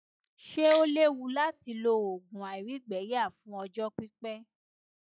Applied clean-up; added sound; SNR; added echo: classical method log-MMSE.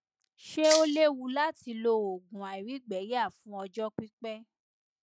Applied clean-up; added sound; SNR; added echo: none; Rattle (instrument); 1 dB; none.